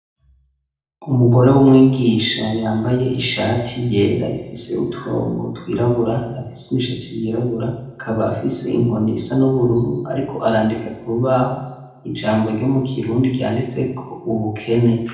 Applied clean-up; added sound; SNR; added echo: none; none; none; reverberation time 0.9 s.